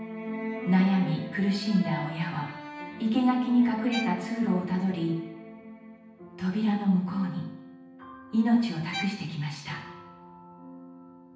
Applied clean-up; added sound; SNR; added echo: none; Bowed string instrument; 13 dB; reverberation time 0.9 s.